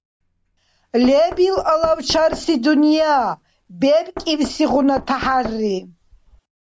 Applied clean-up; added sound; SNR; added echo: none; Knock; 17 dB; none.